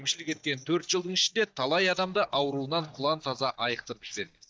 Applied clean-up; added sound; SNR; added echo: neural mask model DeepFilterNet 3.